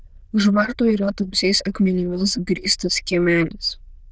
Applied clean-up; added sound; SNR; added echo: neural diffusion model UNIVERSE++.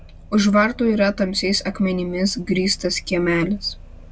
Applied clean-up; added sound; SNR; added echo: none; Aircraft; 19 dB; none.